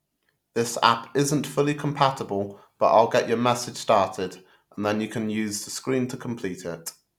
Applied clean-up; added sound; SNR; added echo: none; none; none; none.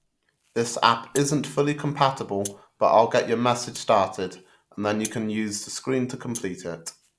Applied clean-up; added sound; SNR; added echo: none; Rattle (instrument); 19 dB; none.